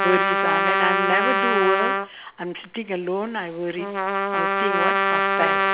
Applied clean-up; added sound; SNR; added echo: none; Trumpet; -4 dB; none.